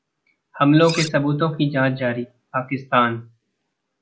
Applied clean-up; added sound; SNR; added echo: none; Cutlery, silverware; 13 dB; none.